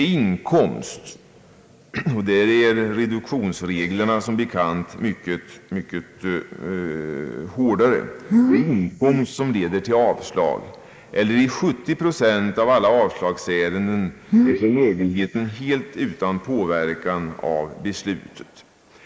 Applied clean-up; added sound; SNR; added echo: neural mask model Resemble Enhance denoiser.